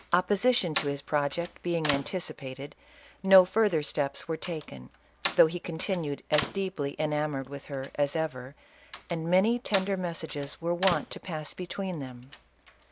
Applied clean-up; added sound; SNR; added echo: none; Slam; 12 dB; none.